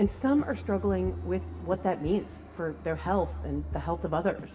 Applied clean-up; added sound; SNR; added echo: none; Fixed-wing aircraft, airplane; 10 dB; reverberation time 2.4 s.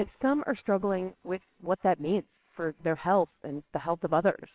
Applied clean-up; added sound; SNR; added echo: neural separator model SepFormer WHAMR!.